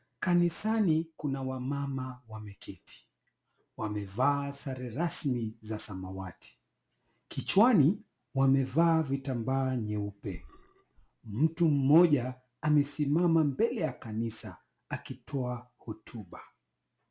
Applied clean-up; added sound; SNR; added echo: none; Burping, eructation; 18 dB; none.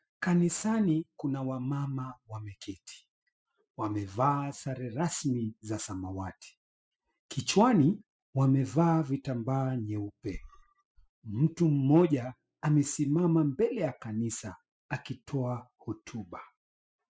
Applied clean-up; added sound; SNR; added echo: classical method spectral subtraction.